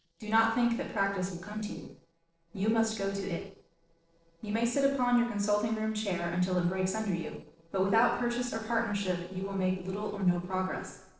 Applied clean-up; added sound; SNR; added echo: neural separator model SepFormer DNS4.